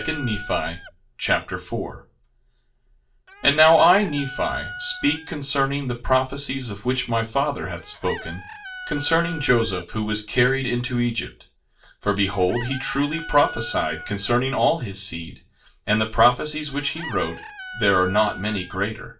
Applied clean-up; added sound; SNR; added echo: none; Chicken, rooster; 15 dB; reverberation time 0.2 s.